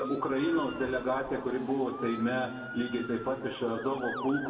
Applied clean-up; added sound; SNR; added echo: none; Motor vehicle (road) / Siren; 12 dB; reverberation time 1.8 s.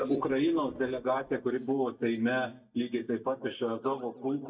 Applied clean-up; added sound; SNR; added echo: neural mask model DeepFilterNet 3.